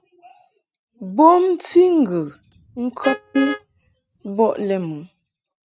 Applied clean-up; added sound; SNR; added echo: neural mask model RNNoise.